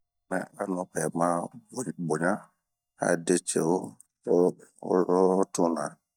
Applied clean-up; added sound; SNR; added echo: neural mask model DeepFilterNet 3.